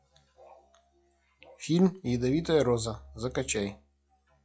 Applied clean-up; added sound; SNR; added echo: classical method log-MMSE.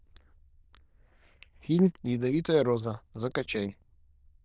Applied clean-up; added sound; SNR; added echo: neural diffusion model UNIVERSE++.